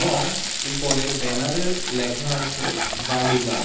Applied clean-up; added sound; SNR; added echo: none; Frying (food); -1 dB; reverberation time 0.9 s.